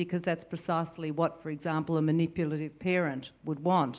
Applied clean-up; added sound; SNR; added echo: none; none; none; none.